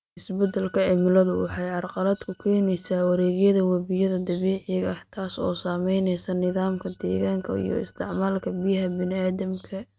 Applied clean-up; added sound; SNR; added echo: neural mask model RNNoise.